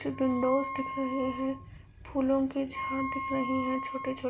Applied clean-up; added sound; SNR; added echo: none; Wind instrument, woodwind instrument; 7 dB; none.